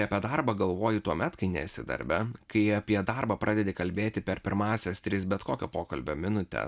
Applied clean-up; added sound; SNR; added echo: none; none; none; none.